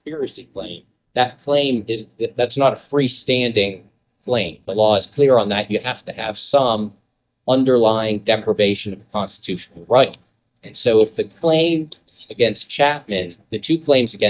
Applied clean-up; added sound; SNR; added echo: neural mask model DeepFilterNet 3.